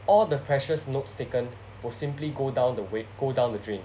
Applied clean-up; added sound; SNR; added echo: none; none; none; none.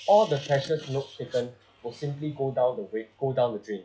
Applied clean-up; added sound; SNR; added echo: classical method log-MMSE.